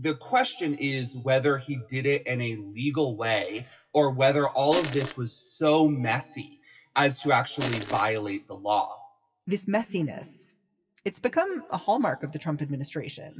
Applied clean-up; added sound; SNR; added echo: classical method WPE with log-MMSE.